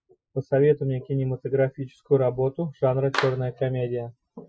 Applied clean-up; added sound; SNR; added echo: classical method Wiener filter.